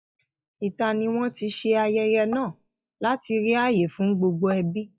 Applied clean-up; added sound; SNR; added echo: classical method log-MMSE.